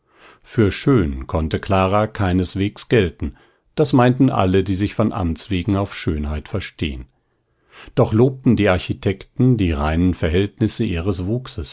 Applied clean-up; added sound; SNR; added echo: none; none; none; none.